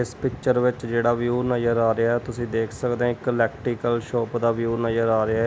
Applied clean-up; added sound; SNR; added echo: none; none; none; none.